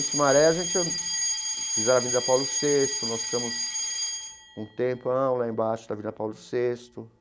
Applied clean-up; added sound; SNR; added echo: none; Alarm; 4 dB; none.